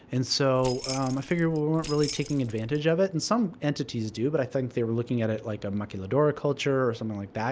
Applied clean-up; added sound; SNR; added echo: none; Keys jangling; 13 dB; none.